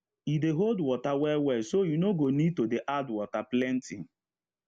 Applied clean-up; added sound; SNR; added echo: none; none; none; none.